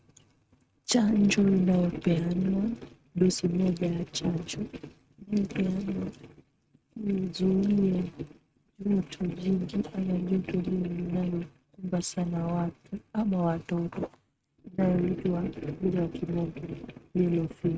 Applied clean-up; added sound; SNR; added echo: neural mask model RNNoise.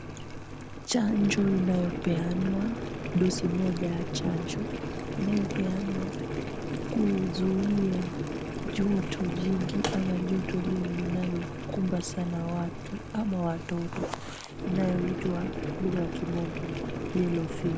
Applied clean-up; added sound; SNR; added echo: none; Boiling; 4 dB; none.